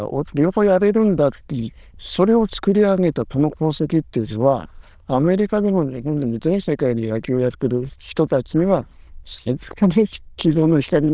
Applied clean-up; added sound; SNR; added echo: neural diffusion model UNIVERSE++.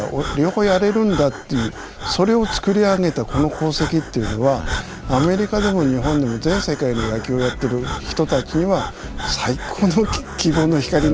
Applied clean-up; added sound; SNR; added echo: none; Breathing; 10 dB; none.